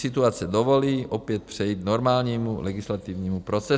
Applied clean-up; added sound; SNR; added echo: none; none; none; none.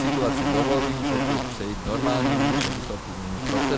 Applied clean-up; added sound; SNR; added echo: none; Insect; -4 dB; none.